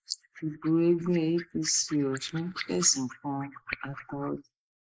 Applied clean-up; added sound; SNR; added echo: neural mask model Resemble Enhance denoiser.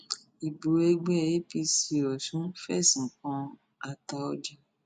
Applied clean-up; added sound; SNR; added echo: none; none; none; none.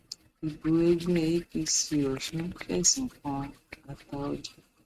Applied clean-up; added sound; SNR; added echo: neural mask model RNNoise.